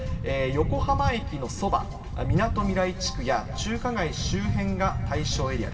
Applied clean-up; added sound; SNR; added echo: none; Thunder / Bicycle; 2 dB; reverberation time 2.6 s.